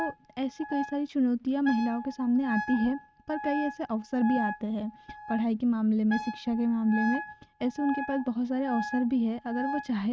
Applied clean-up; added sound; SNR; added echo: neural mask model RNNoise.